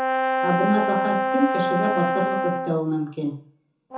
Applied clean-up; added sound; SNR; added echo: none; Brass instrument; -1 dB; reverberation time 0.7 s.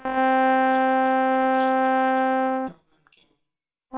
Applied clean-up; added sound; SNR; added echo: neural separator model SepFormer WHAMR!.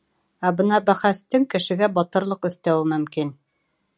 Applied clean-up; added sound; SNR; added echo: none; none; none; none.